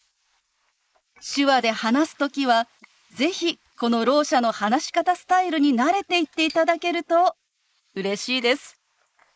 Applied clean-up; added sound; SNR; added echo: neural mask model Resemble Enhance denoiser.